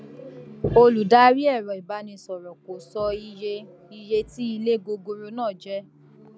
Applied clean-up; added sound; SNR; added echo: none; none; none; none.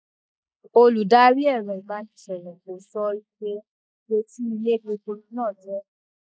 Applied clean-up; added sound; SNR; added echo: neural mask model Resemble Enhance denoiser.